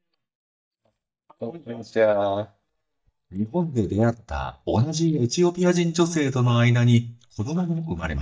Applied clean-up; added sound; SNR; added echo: neural mask model DeepFilterNet 3.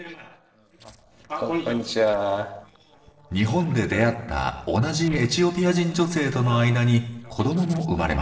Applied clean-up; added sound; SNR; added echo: neural separator model SepFormer DNS4.